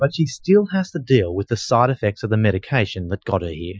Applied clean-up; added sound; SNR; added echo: classical method Wiener filter.